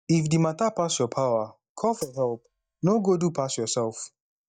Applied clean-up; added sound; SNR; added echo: neural mask model DeepFilterNet 3.